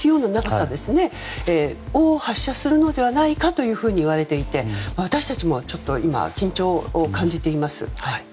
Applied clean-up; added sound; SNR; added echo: none; none; none; none.